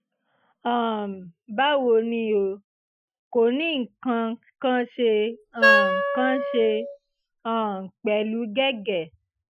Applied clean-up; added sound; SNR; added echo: classical method Wiener filter.